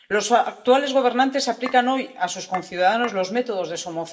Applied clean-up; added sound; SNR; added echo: none; Chink, clink; 16 dB; reverberation time 0.7 s.